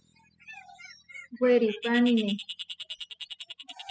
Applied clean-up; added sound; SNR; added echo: classical method spectral subtraction.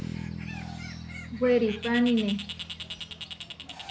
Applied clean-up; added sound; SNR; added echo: none; Bird + Bass guitar; 8 dB; none.